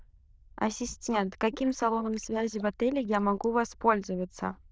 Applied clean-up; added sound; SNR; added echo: neural diffusion model UNIVERSE++.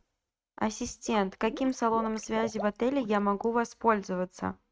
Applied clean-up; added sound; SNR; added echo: neural mask model RNNoise.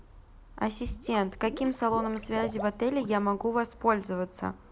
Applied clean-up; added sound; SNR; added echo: none; Liquid; 14 dB; none.